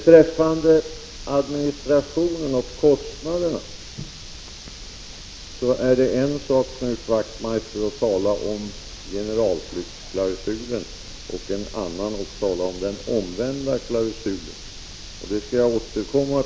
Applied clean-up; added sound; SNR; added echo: none; none; none; none.